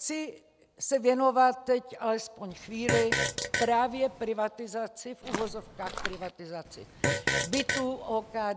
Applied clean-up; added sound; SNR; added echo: none; Fart + Walk, footsteps; 3 dB; none.